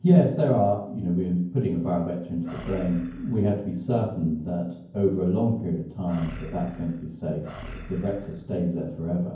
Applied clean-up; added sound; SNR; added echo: none; Animal; 15 dB; reverberation time 0.9 s.